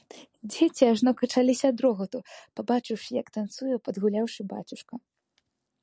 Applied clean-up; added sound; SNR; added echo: none; none; none; none.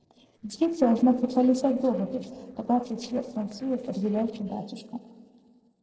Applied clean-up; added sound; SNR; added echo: neural separator model SepFormer DNS4.